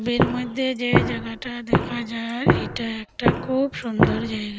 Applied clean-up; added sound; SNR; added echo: none; Walk, footsteps; -3 dB; none.